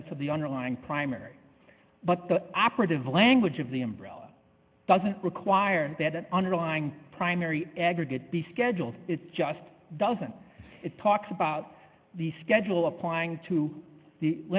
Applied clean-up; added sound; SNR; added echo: none; none; none; none.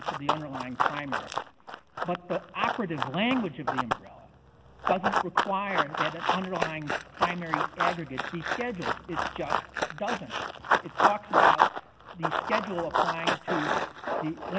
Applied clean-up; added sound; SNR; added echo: none; Run; -5 dB; none.